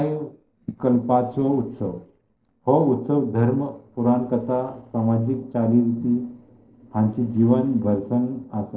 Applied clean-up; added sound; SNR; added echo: neural separator model SepFormer DNS4.